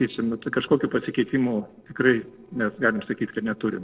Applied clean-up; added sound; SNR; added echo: neural separator model SepFormer DNS4.